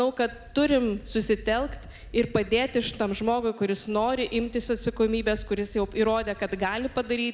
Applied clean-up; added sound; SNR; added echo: none; Thunder / Wind; 17 dB; none.